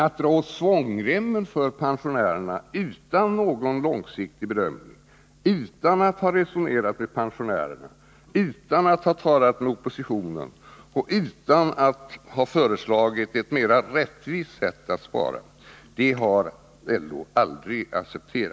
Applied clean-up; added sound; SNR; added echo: none; none; none; none.